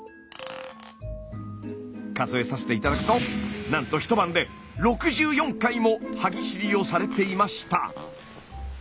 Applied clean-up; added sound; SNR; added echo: none; none; none; none.